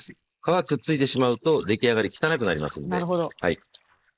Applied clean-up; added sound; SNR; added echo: neural mask model Resemble Enhance denoiser.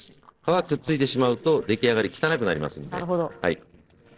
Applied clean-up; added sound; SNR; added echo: neural separator model SepFormer DNS4.